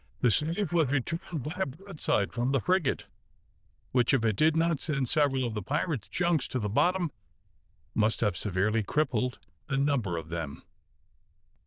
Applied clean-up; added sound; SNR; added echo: neural diffusion model UNIVERSE++.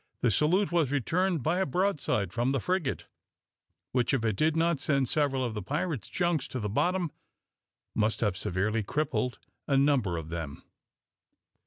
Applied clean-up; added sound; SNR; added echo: none; none; none; none.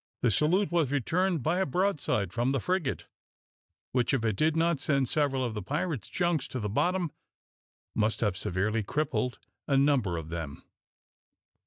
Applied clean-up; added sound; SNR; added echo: neural mask model DeepFilterNet 3.